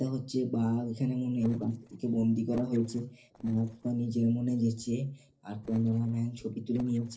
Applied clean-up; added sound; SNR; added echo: neural separator model SepFormer DNS4.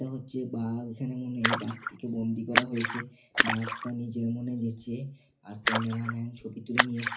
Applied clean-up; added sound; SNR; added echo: none; Splash, splatter; 0 dB; reverberation time 0.3 s.